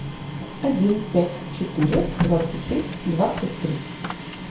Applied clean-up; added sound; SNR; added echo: none; Printer; 5 dB; reverberation time 0.6 s.